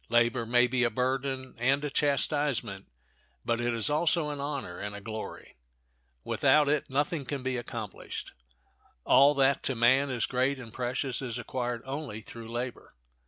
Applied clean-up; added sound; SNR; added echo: none; none; none; none.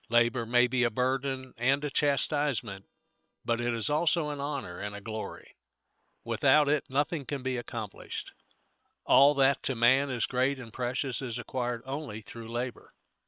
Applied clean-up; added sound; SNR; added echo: neural separator model SepFormer WHAM!.